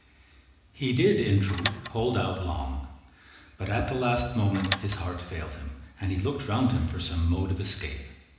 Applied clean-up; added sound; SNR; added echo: none; Tools; 0 dB; reverberation time 1.0 s.